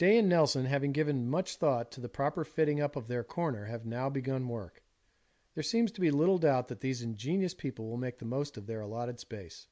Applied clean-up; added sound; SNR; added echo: none; none; none; none.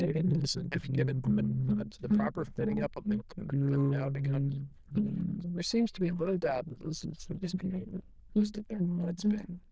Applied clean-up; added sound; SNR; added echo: neural diffusion model UNIVERSE++.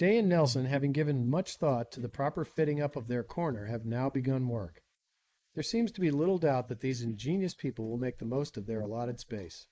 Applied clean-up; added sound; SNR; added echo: neural mask model Resemble Enhance denoiser.